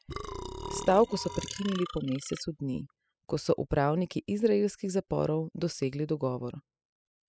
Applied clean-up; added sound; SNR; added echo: classical method spectral subtraction.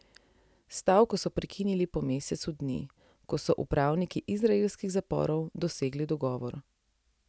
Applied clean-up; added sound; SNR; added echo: none; none; none; none.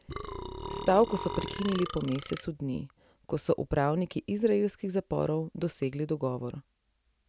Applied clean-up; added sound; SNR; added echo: none; Burping, eructation; 8 dB; none.